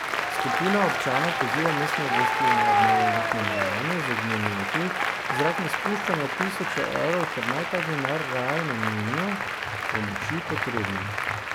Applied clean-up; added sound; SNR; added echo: none; Applause; -4 dB; none.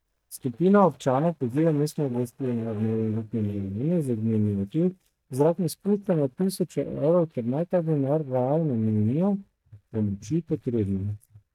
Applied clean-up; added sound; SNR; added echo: neural mask model DeepFilterNet 3.